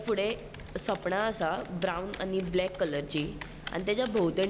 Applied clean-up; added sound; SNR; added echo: none; Typing; 15 dB; none.